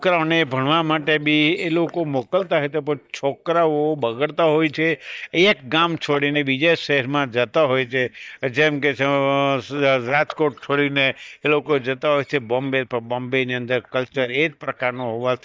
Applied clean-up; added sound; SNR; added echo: neural mask model DeepFilterNet 3.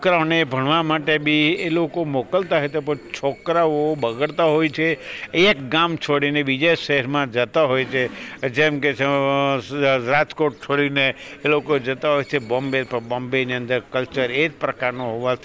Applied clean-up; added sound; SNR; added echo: none; none; none; none.